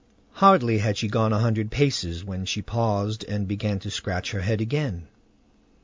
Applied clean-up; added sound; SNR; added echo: none; none; none; none.